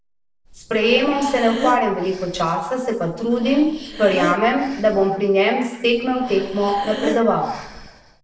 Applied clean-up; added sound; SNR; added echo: neural separator model SepFormer DNS4.